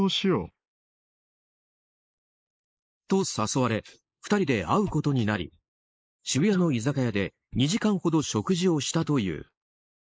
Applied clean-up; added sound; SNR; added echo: neural mask model Resemble Enhance denoiser.